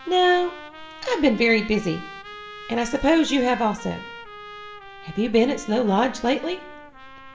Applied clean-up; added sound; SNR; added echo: none; Trumpet; 17 dB; reverberation time 0.6 s.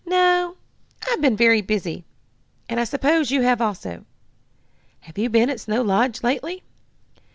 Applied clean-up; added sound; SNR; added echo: none; none; none; none.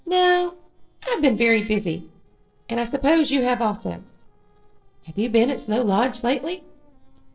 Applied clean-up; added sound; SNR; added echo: neural separator model SepFormer DNS4.